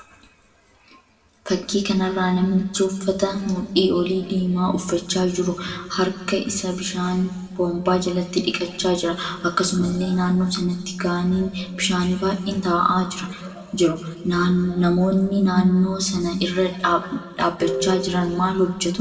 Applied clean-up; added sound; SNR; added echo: none; none; none; reverberation time 1.7 s.